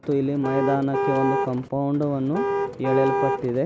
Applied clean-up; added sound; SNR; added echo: none; Car; 1 dB; none.